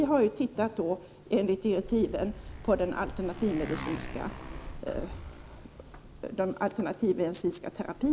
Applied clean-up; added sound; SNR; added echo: none; Motorcycle; 13 dB; none.